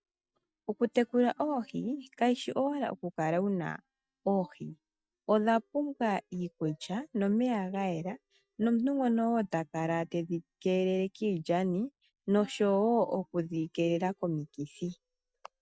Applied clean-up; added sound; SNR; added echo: neural mask model DeepFilterNet 3.